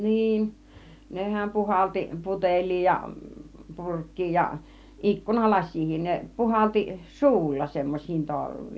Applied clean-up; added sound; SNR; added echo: none; none; none; none.